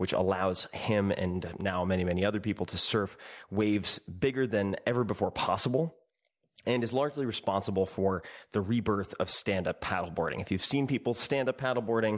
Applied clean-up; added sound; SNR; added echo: none; none; none; none.